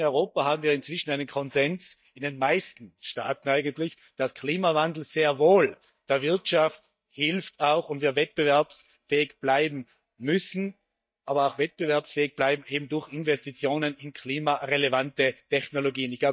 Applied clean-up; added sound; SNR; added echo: neural mask model DeepFilterNet 3.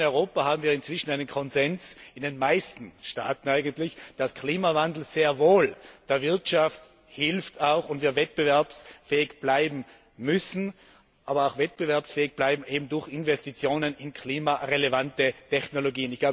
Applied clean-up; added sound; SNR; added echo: none; none; none; none.